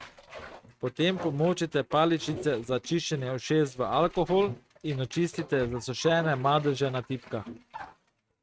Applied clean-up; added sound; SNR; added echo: neural mask model RNNoise.